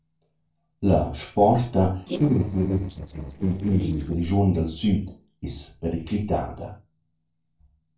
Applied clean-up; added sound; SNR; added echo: neural separator model SepFormer DNS4.